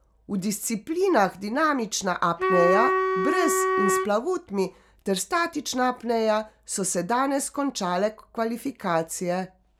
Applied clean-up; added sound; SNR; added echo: none; Wind instrument, woodwind instrument; -1 dB; none.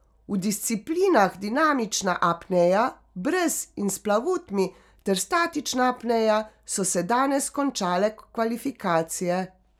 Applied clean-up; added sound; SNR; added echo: none; none; none; none.